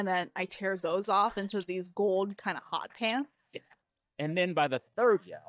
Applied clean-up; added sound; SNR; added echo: neural mask model DeepFilterNet 3.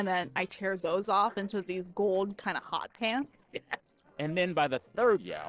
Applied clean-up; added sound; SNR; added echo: neural separator model SepFormer DNS4.